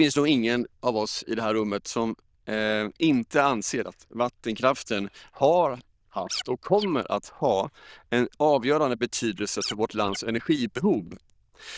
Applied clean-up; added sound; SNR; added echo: neural diffusion model UNIVERSE++.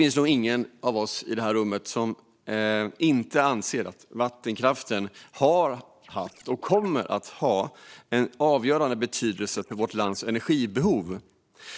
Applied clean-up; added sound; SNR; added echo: neural separator model SepFormer DNS4.